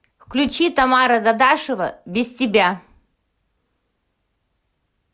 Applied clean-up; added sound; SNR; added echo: none; none; none; none.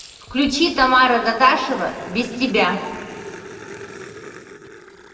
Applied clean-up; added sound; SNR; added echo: none; Growling; 17 dB; reverberation time 1.5 s.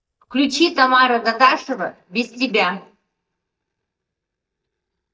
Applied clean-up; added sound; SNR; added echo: neural mask model DeepFilterNet 3.